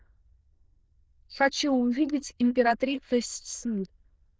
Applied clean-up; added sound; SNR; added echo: neural diffusion model UNIVERSE++.